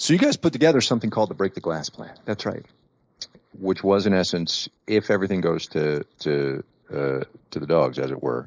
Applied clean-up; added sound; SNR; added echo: neural mask model Resemble Enhance denoiser.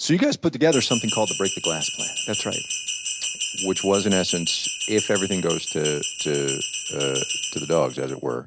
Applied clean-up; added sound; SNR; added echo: none; Bell; 4 dB; none.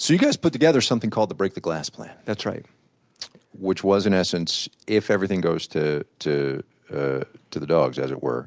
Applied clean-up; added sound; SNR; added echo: none; none; none; none.